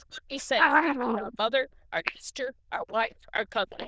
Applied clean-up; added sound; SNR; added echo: neural diffusion model UNIVERSE++.